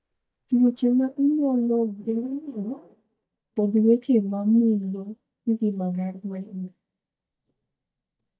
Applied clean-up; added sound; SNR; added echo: neural mask model DeepFilterNet 3.